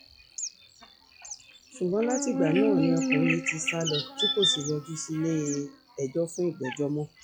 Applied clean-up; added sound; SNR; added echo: classical method log-MMSE.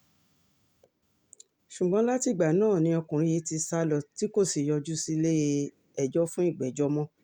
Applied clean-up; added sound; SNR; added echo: none; none; none; none.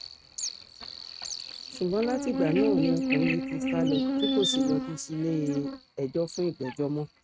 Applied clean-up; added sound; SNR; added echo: neural mask model RNNoise.